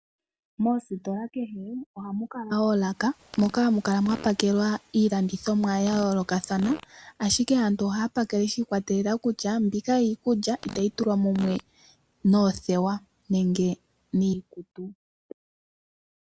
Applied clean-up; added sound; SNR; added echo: none; Fart; 18 dB; none.